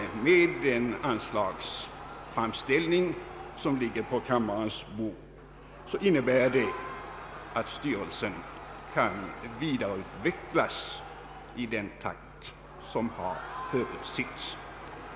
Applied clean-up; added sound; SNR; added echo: none; Crowd; 13 dB; none.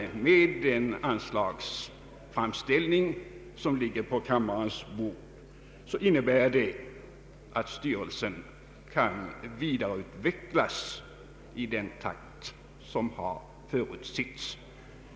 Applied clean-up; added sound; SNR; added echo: none; none; none; none.